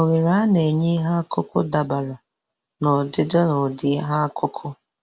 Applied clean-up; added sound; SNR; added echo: none; none; none; none.